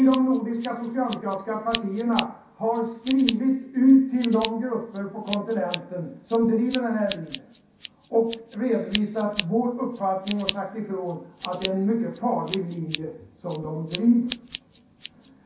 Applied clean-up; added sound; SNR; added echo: none; Scissors; 13 dB; reverberation time 0.6 s.